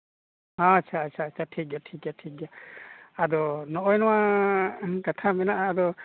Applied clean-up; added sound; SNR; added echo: none; none; none; none.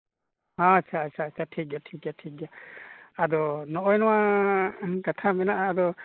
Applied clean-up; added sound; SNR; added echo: neural mask model Resemble Enhance denoiser.